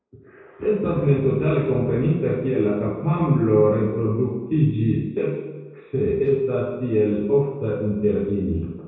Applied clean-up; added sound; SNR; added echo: none; none; none; reverberation time 1.2 s.